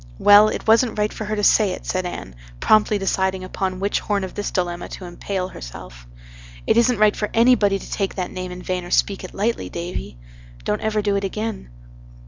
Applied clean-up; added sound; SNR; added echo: none; none; none; none.